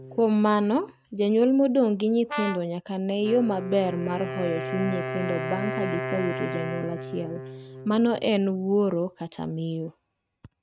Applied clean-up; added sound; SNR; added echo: neural mask model RNNoise.